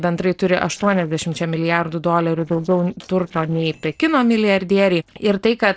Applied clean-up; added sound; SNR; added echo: neural separator model SepFormer DNS4.